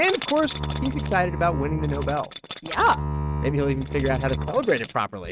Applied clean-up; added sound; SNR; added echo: neural mask model RNNoise.